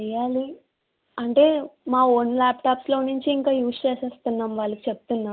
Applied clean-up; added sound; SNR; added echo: none; none; none; none.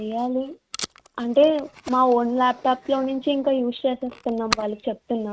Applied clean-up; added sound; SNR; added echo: neural mask model RNNoise.